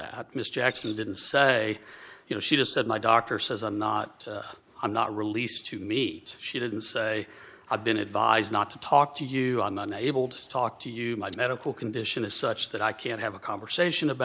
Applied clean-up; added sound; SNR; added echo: neural mask model Resemble Enhance denoiser.